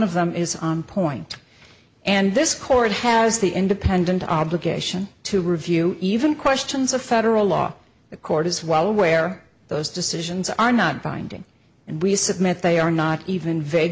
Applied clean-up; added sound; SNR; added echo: none; none; none; none.